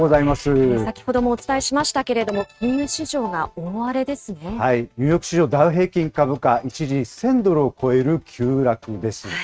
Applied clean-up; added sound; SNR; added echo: neural mask model RNNoise.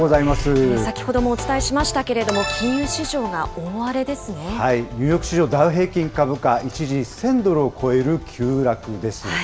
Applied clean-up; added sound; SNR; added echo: none; Accelerating, revving, vroom; 16 dB; none.